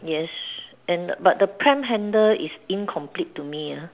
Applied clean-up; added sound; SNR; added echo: none; none; none; none.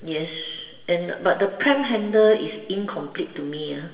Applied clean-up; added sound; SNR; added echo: none; none; none; reverberation time 1.2 s.